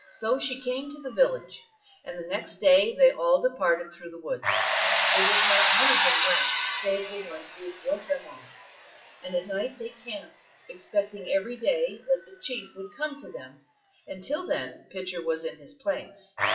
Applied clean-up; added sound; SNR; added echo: classical method WPE with log-MMSE.